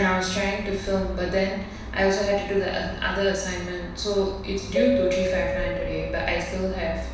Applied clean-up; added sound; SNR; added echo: none; Keyboard (musical); 7 dB; reverberation time 0.7 s.